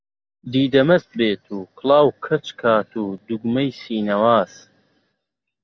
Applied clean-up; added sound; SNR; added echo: none; none; none; none.